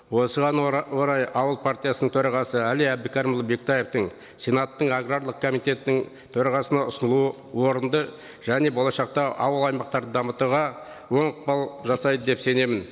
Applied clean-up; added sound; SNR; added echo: none; none; none; none.